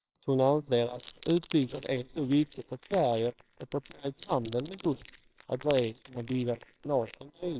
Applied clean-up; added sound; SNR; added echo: neural separator model SepFormer WHAMR!.